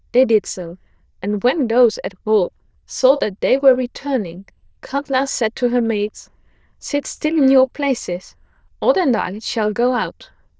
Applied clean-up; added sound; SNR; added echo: neural diffusion model UNIVERSE++.